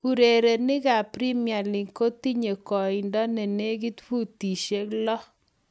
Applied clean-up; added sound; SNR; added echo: none; none; none; none.